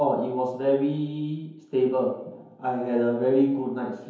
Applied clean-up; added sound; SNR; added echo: none; none; none; reverberation time 0.9 s.